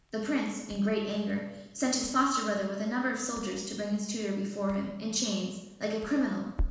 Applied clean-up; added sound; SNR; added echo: none; Crackle; 12 dB; reverberation time 1.1 s.